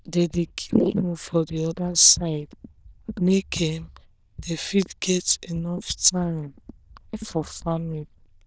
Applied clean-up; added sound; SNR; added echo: neural diffusion model UNIVERSE++.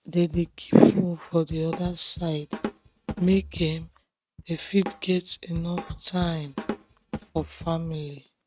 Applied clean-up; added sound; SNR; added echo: neural mask model RNNoise.